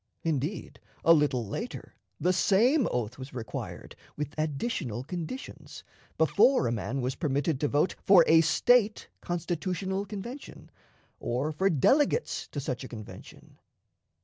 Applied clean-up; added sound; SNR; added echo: none; none; none; none.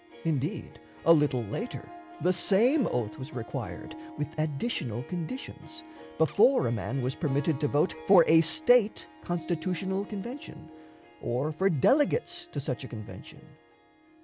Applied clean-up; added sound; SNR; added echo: none; Harp; 18 dB; none.